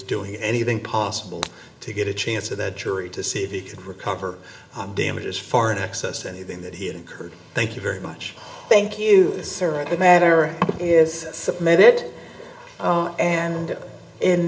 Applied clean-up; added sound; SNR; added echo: none; Shatter; 18 dB; reverberation time 1.4 s.